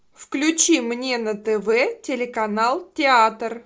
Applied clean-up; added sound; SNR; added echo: none; none; none; none.